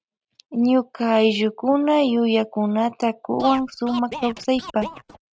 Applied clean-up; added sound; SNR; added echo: neural mask model RNNoise.